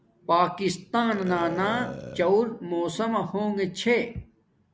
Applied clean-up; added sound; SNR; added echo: none; Burping, eructation; 14 dB; none.